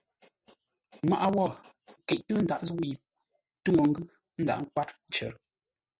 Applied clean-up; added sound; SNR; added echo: none; none; none; none.